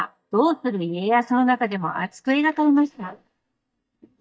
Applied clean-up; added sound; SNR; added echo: neural mask model DeepFilterNet 3.